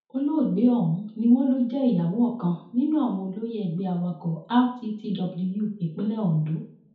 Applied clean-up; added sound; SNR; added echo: none; none; none; reverberation time 0.6 s.